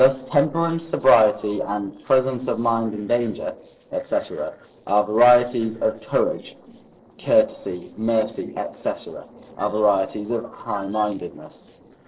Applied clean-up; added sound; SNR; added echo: neural separator model SepFormer DNS4.